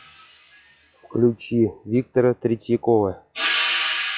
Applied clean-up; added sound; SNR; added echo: classical method log-MMSE.